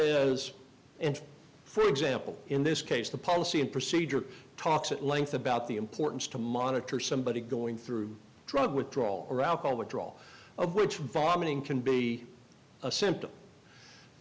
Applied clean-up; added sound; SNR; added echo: none; none; none; none.